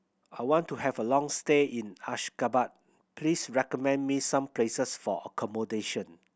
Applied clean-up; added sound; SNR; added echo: none; none; none; none.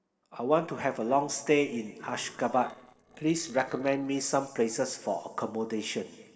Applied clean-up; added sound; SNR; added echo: neural separator model SepFormer DNS4.